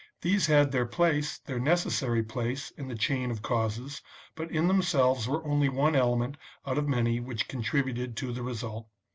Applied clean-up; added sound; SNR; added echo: none; none; none; none.